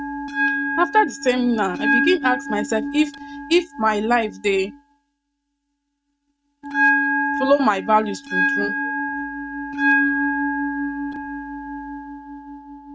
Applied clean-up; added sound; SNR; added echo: neural mask model RNNoise.